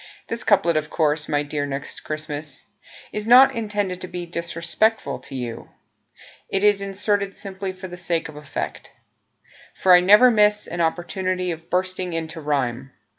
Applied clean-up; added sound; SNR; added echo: none; Chirp, tweet; 17 dB; none.